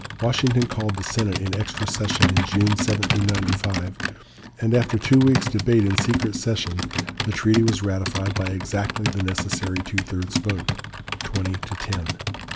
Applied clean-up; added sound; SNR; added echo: none; Computer keyboard; 4 dB; none.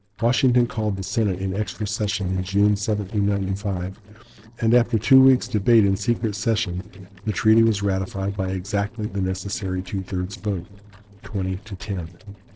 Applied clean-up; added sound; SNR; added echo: neural separator model SepFormer DNS4.